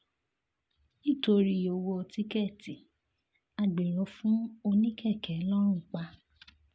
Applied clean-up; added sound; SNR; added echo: none; none; none; none.